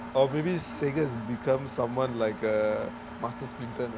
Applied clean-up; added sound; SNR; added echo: none; Engine; 11 dB; none.